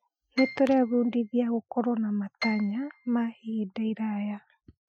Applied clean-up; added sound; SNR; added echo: classical method Wiener filter.